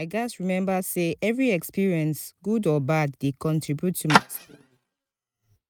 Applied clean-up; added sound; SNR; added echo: neural mask model RNNoise.